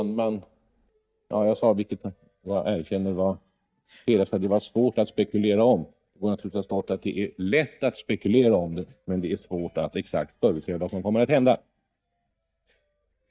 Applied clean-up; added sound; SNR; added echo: neural mask model DeepFilterNet 3.